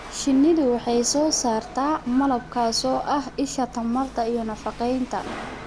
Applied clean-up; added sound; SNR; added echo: none; Rattle / Chatter / Hiss / Engine / Mechanisms; 15 dB; none.